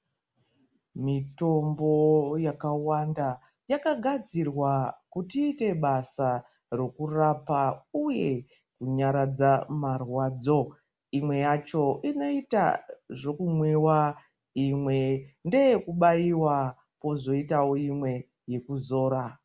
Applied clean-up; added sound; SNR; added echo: none; none; none; none.